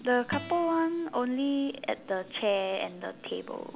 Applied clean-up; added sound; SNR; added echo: none; Acoustic guitar; 16 dB; none.